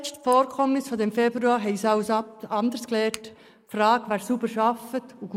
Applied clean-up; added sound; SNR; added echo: neural mask model Resemble Enhance denoiser.